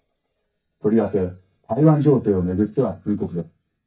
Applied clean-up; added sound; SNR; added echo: neural mask model DeepFilterNet 3.